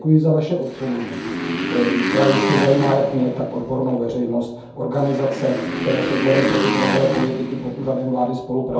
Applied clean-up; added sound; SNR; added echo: none; Motorcycle; 4 dB; reverberation time 0.6 s.